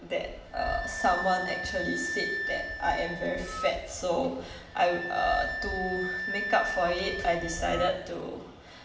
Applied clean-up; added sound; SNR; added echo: none; Wind instrument, woodwind instrument; 6 dB; reverberation time 0.8 s.